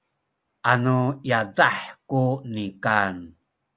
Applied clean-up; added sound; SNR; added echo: none; none; none; none.